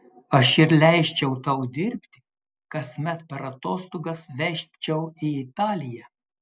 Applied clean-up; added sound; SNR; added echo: none; none; none; none.